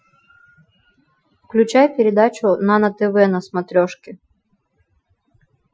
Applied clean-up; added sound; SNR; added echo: classical method Wiener filter.